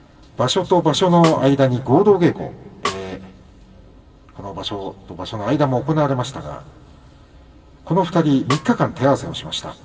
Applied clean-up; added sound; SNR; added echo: none; Snare drum; 12 dB; reverberation time 2.0 s.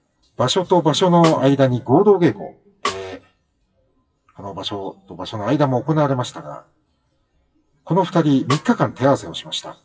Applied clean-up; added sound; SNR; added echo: classical method WPE with log-MMSE.